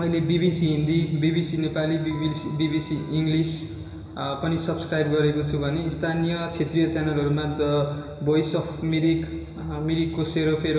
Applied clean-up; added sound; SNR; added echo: none; Electric guitar; 18 dB; reverberation time 2.5 s.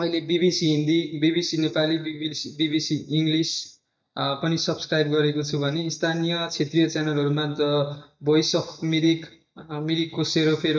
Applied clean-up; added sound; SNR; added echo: neural mask model DeepFilterNet 3.